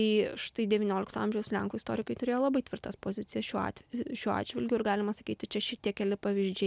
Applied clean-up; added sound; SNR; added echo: none; none; none; none.